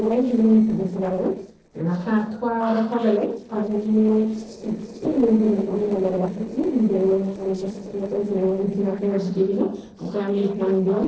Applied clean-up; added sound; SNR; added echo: neural separator model SepFormer DNS4.